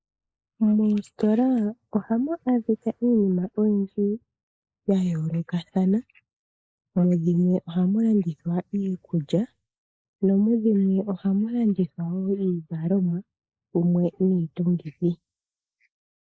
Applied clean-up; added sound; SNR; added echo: neural mask model Resemble Enhance denoiser.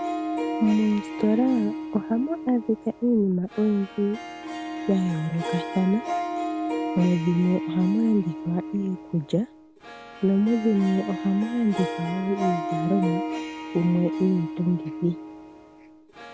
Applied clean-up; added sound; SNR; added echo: none; Harp; 7 dB; none.